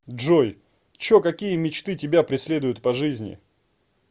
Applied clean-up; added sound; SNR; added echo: none; none; none; none.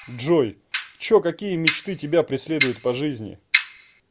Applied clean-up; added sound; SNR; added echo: none; Clock; 6 dB; none.